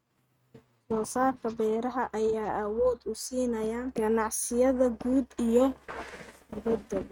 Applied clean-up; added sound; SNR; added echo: neural mask model RNNoise.